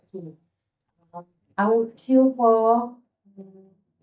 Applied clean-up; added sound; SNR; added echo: neural mask model DeepFilterNet 3.